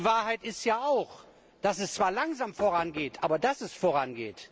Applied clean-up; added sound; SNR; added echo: none; Knock; 19 dB; none.